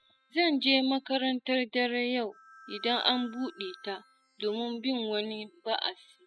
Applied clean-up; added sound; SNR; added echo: classical method spectral subtraction.